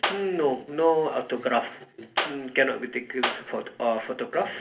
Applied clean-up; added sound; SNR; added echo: none; Clapping; 7 dB; reverberation time 0.3 s.